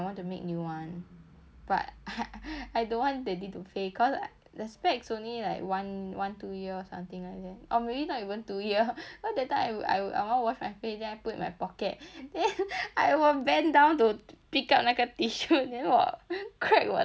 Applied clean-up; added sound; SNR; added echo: none; none; none; none.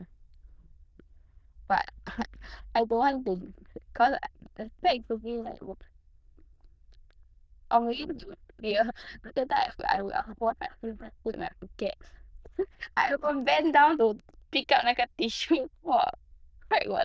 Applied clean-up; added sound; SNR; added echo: neural diffusion model UNIVERSE++.